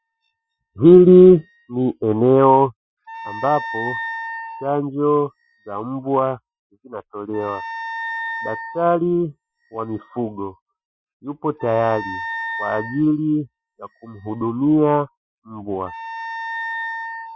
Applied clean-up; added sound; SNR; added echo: classical method Wiener filter.